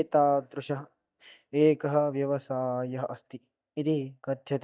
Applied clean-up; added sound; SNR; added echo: neural mask model DeepFilterNet 3.